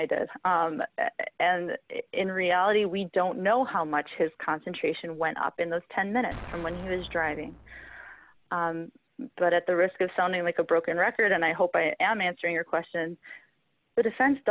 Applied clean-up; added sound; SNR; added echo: none; Explosion; 17 dB; none.